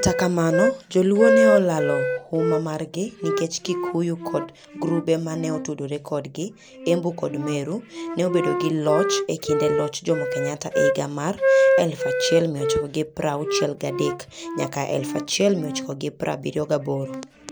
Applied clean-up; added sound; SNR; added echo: none; Wind instrument, woodwind instrument; 1 dB; none.